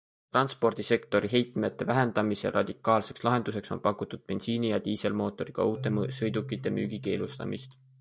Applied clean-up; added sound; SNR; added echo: neural mask model DeepFilterNet 3.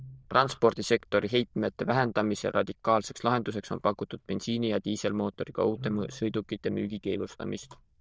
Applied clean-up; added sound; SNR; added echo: neural diffusion model UNIVERSE++.